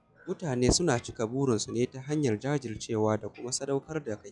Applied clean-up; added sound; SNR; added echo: classical method log-MMSE.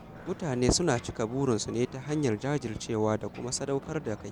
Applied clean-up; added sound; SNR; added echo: none; Ocean; 16 dB; none.